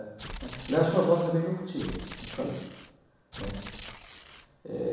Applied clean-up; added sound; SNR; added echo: none; Tearing; 12 dB; reverberation time 1.1 s.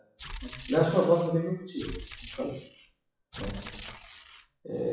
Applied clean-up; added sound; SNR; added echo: classical method WPE with log-MMSE.